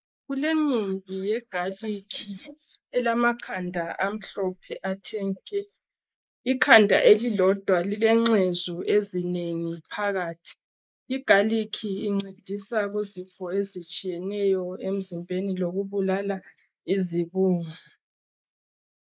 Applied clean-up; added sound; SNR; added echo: neural mask model Resemble Enhance denoiser.